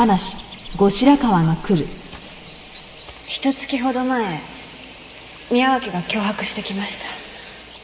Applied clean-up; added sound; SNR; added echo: none; none; none; reverberation time 2.6 s.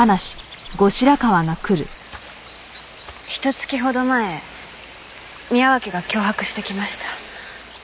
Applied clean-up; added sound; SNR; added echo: none; none; none; none.